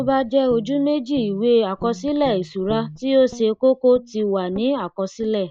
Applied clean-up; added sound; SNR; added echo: neural mask model DeepFilterNet 3.